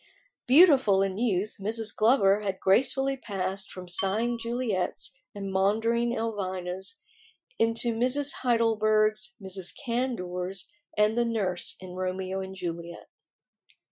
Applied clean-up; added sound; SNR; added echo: classical method Wiener filter.